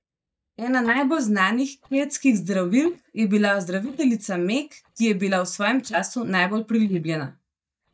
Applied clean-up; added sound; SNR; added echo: neural mask model DeepFilterNet 3.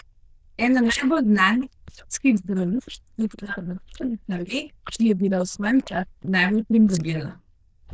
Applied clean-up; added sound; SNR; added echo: neural diffusion model UNIVERSE++.